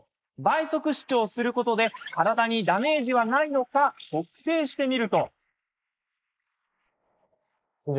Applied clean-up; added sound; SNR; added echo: neural mask model Resemble Enhance denoiser.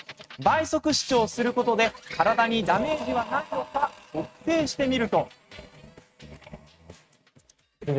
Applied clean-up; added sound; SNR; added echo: neural mask model RNNoise.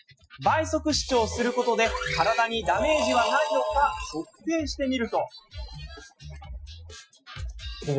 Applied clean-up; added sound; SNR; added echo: classical method Wiener filter.